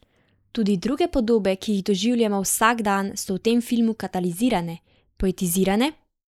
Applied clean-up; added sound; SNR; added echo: neural mask model Resemble Enhance denoiser.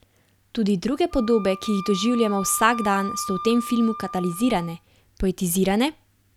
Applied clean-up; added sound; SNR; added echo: none; Wind instrument, woodwind instrument; 13 dB; none.